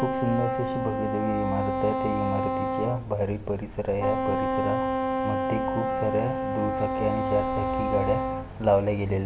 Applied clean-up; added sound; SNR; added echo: none; Wind instrument, woodwind instrument; 0 dB; none.